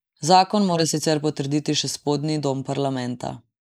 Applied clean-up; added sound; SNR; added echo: neural mask model Resemble Enhance denoiser.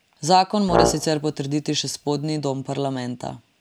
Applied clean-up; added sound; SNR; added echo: none; Brass instrument; 3 dB; none.